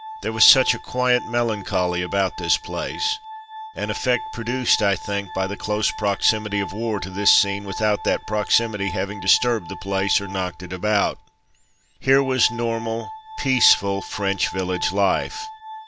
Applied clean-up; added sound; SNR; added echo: none; Glass; 13 dB; none.